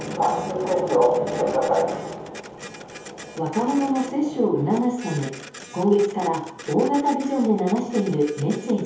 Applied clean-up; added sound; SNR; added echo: none; Printer; 18 dB; reverberation time 0.7 s.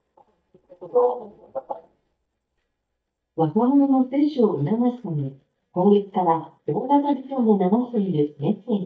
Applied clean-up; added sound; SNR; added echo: neural mask model DeepFilterNet 3.